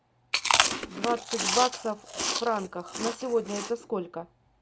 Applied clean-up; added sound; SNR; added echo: none; Chewing, mastication; -2 dB; none.